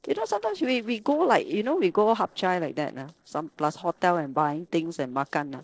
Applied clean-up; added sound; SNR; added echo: neural separator model SepFormer DNS4.